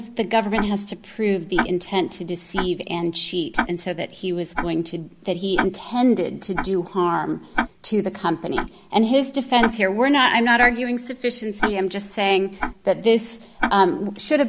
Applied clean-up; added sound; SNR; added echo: none; Tick-tock; 9 dB; none.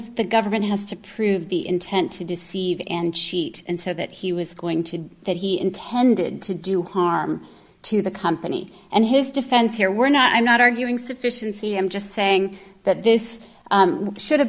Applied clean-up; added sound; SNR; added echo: none; none; none; none.